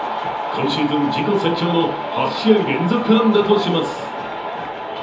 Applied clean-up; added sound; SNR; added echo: none; none; none; reverberation time 0.7 s.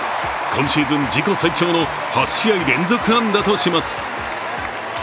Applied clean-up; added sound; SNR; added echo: none; none; none; none.